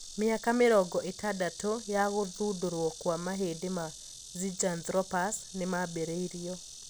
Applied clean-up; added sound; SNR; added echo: none; Insect; 15 dB; none.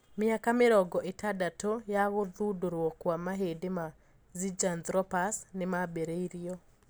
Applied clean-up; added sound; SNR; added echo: none; none; none; none.